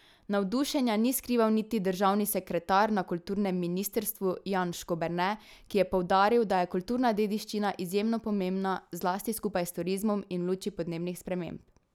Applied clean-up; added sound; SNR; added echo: none; none; none; none.